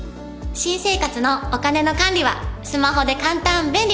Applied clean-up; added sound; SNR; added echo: none; none; none; none.